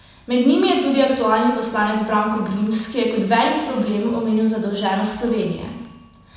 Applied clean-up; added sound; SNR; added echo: none; Bell; 15 dB; reverberation time 1.0 s.